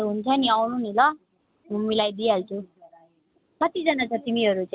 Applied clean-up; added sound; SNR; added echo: none; none; none; none.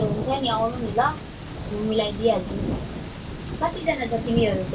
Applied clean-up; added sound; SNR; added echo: none; Thunder; 5 dB; reverberation time 0.2 s.